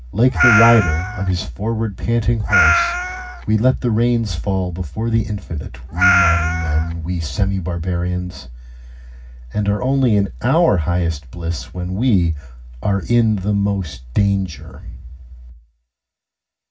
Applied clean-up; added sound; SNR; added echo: none; Meow; 1 dB; reverberation time 0.4 s.